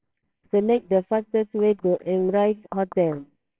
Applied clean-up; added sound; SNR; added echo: neural separator model SepFormer WHAMR!.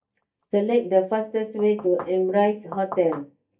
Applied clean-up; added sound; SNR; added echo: neural mask model DeepFilterNet 3.